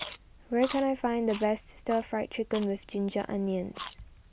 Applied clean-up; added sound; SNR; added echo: none; Chewing, mastication; 16 dB; none.